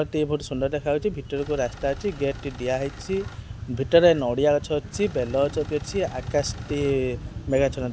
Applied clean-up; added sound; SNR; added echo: none; Engine; 19 dB; none.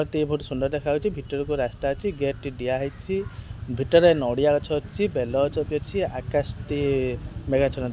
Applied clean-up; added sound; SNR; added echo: none; none; none; none.